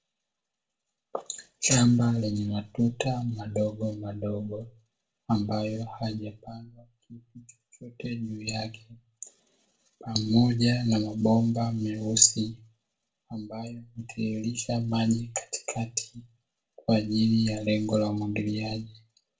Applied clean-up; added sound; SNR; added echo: none; none; none; reverberation time 0.3 s.